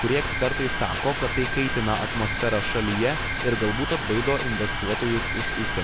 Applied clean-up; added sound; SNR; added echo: none; Mechanisms; 2 dB; none.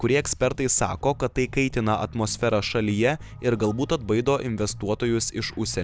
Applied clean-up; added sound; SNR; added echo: none; none; none; none.